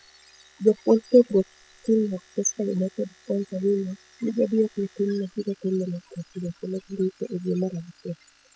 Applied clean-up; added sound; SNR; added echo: classical method spectral subtraction.